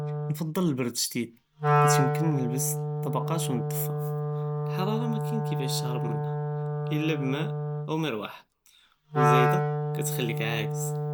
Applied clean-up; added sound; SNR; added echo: none; Wind instrument, woodwind instrument; -4 dB; none.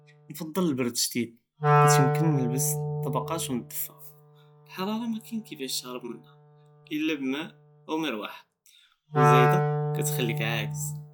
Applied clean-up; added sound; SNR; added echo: classical method log-MMSE.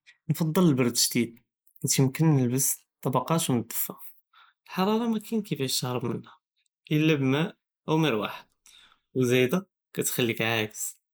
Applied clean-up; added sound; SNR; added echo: neural mask model Resemble Enhance denoiser.